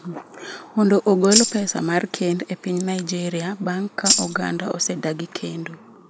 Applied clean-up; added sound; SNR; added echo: none; Tambourine; -1 dB; none.